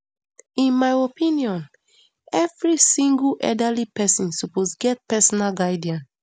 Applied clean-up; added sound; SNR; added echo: none; none; none; none.